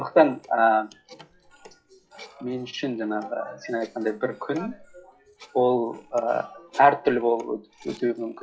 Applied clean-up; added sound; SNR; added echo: classical method log-MMSE.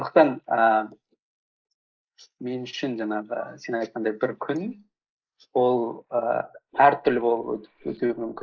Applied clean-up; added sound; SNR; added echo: neural mask model Resemble Enhance denoiser.